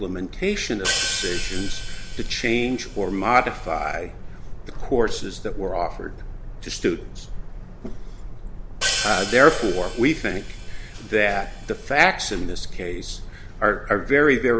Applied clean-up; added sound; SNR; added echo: none; Hi-hat; 8 dB; none.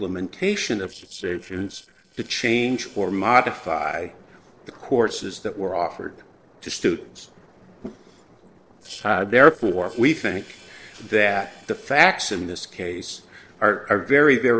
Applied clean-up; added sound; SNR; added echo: neural separator model SepFormer DNS4.